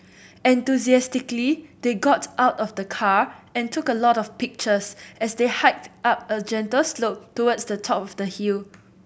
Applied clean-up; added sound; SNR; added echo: none; none; none; none.